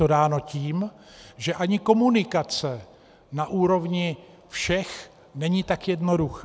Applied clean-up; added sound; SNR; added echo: none; none; none; none.